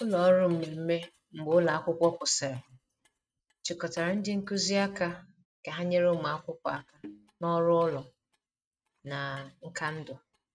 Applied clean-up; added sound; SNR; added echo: neural mask model RNNoise.